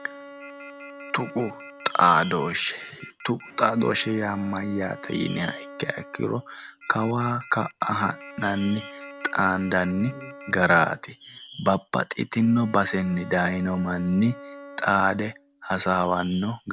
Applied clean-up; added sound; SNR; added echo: none; Telephone + Bowed string instrument; 18 dB; none.